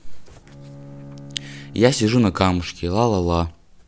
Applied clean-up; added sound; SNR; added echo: none; Bowed string instrument; 20 dB; none.